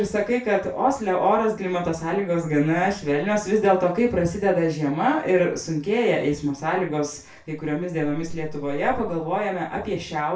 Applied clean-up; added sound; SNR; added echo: none; none; none; reverberation time 0.3 s.